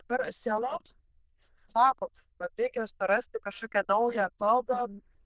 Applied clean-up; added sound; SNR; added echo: neural diffusion model UNIVERSE++.